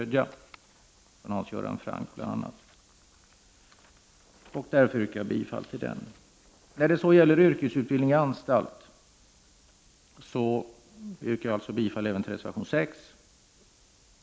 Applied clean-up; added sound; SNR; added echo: none; none; none; none.